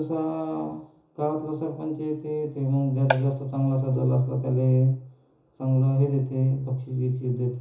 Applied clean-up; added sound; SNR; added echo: none; Marimba, xylophone; -1 dB; reverberation time 0.7 s.